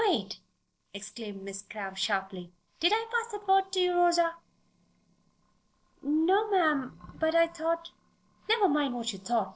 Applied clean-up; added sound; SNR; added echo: neural separator model SepFormer DNS4.